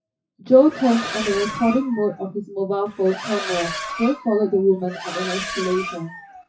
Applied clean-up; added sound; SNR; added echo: classical method WPE with log-MMSE.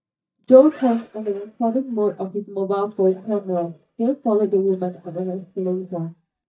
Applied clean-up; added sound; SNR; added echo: neural mask model DeepFilterNet 3.